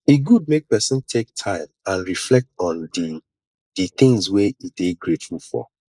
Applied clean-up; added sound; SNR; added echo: neural mask model Resemble Enhance denoiser.